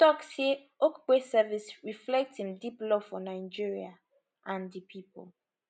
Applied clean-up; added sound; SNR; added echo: none; none; none; none.